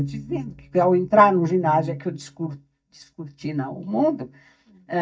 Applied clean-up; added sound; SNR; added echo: neural mask model DeepFilterNet 3.